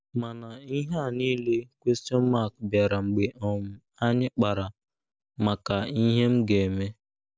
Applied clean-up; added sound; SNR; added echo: none; none; none; none.